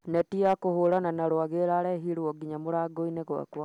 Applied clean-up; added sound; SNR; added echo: none; none; none; none.